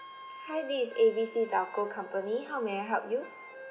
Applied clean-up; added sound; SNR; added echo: none; Wind instrument, woodwind instrument; 16 dB; none.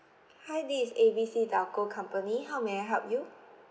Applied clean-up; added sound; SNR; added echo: none; none; none; none.